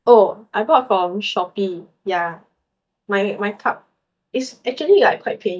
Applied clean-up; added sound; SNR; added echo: neural mask model DeepFilterNet 3.